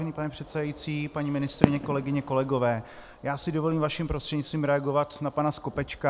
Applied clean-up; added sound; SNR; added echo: none; Fireworks; 5 dB; none.